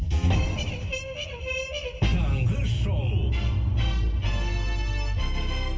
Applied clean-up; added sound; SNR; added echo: none; none; none; reverberation time 0.2 s.